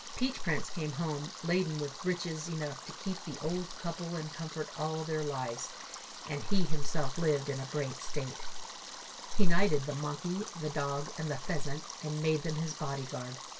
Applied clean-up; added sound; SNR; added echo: none; Stream; 16 dB; reverberation time 0.1 s.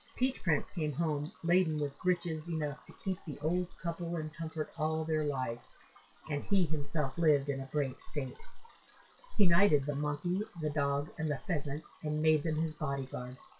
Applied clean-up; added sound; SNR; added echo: classical method WPE with log-MMSE.